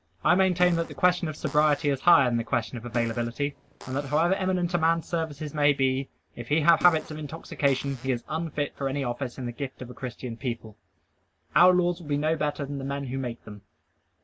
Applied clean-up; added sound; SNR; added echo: none; Fart; 18 dB; none.